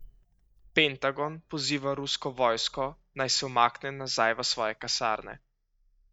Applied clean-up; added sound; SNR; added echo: neural mask model DeepFilterNet 3.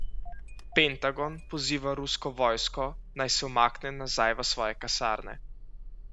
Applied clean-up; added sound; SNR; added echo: none; Engine starting / Car; 9 dB; none.